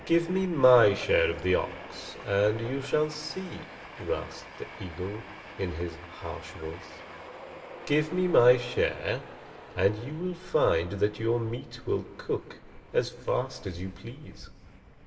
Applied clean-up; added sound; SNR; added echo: none; Train; 16 dB; reverberation time 2.8 s.